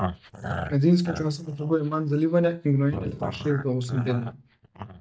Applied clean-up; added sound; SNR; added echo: neural mask model DeepFilterNet 3.